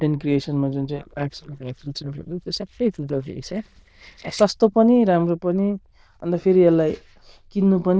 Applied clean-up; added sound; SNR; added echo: neural diffusion model UNIVERSE++.